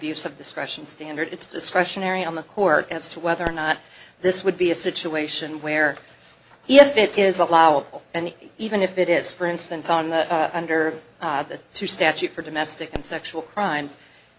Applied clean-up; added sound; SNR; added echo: none; Explosion; 17 dB; none.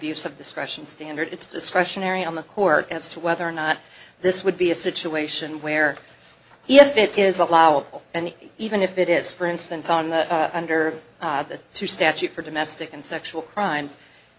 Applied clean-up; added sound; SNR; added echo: none; none; none; none.